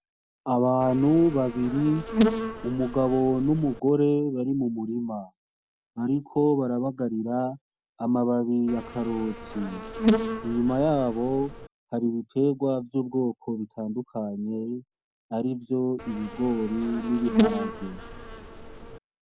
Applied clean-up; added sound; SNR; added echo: none; Insect; 4 dB; none.